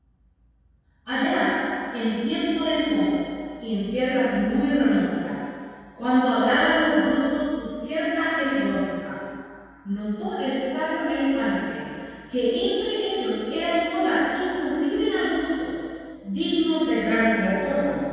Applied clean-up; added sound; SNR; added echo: none; none; none; reverberation time 2.1 s.